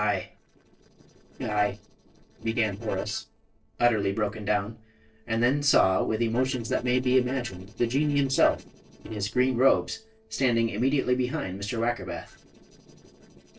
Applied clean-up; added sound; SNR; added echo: neural separator model SepFormer DNS4.